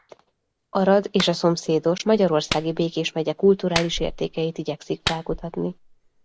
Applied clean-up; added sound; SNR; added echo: none; Clapping; 12 dB; none.